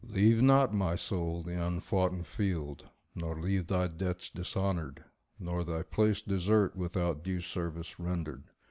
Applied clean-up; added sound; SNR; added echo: none; none; none; none.